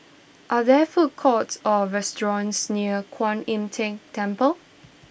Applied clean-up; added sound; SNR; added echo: none; none; none; none.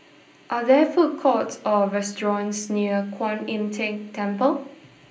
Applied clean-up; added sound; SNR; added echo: none; none; none; reverberation time 0.5 s.